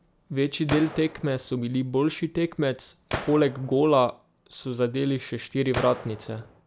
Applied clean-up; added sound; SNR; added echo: none; Gunshot, gunfire; 12 dB; none.